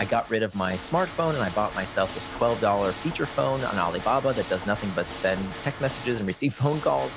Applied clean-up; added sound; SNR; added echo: none; Water / Mechanisms; 11 dB; none.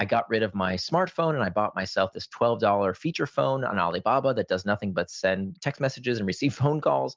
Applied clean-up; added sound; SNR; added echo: none; none; none; none.